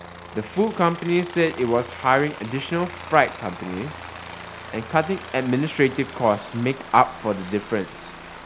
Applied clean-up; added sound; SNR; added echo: none; Aircraft; 14 dB; none.